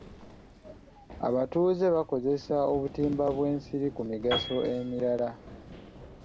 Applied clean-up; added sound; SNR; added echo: none; Piano + Run; 13 dB; none.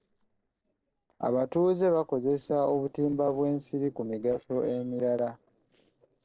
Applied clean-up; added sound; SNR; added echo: neural separator model SepFormer DNS4.